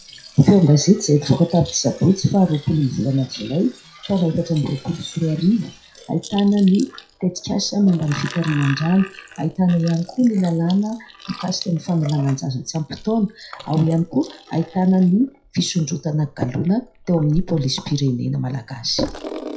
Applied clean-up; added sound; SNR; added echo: classical method WPE with log-MMSE.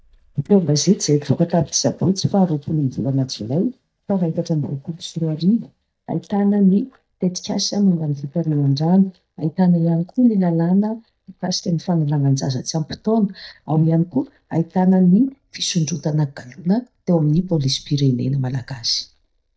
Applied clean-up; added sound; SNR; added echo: neural mask model DeepFilterNet 3.